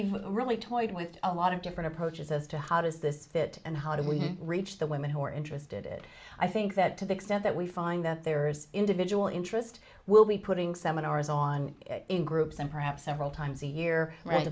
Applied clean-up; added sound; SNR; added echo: none; none; none; none.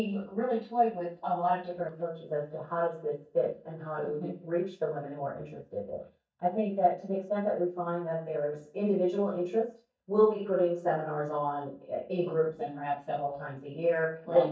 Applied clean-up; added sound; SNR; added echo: neural mask model DeepFilterNet 3.